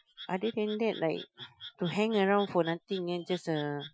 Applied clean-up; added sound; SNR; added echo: classical method Wiener filter.